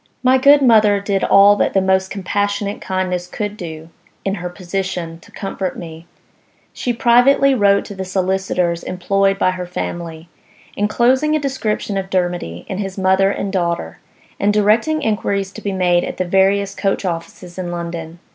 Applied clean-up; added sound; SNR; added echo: none; none; none; none.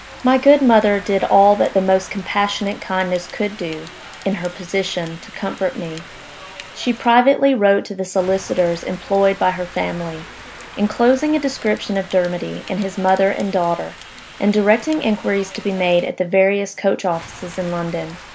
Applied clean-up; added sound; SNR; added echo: none; Rain; 19 dB; none.